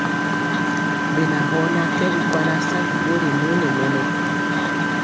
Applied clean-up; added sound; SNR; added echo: none; Engine; -5 dB; none.